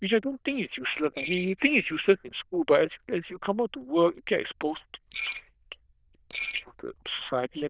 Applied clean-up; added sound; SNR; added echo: neural diffusion model UNIVERSE++.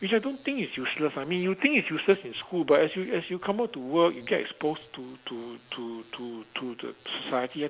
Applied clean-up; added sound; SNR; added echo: none; none; none; none.